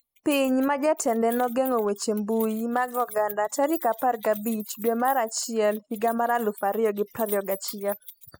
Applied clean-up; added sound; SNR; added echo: classical method spectral subtraction.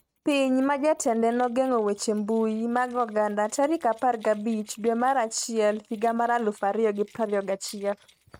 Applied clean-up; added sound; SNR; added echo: neural mask model RNNoise.